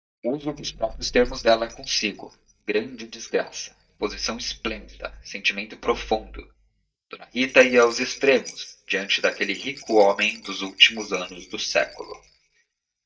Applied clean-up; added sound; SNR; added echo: neural mask model DeepFilterNet 3.